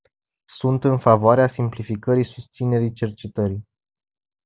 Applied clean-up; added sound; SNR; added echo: none; none; none; none.